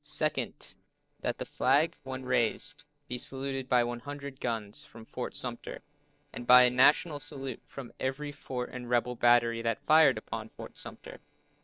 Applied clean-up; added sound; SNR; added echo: neural separator model SepFormer DNS4.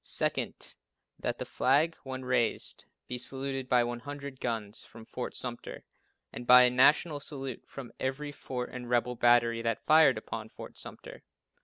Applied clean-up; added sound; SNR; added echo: none; none; none; none.